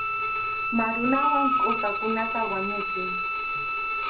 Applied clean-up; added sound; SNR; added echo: none; Bowed string instrument; -3 dB; reverberation time 0.3 s.